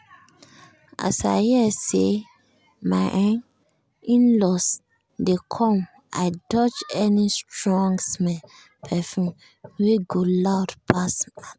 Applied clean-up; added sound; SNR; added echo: none; none; none; none.